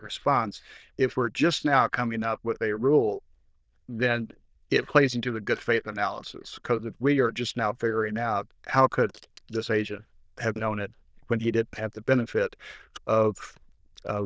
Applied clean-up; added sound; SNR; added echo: neural diffusion model UNIVERSE++.